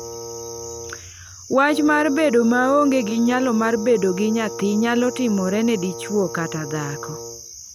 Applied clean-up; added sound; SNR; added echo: none; Wind instrument, woodwind instrument; 12 dB; none.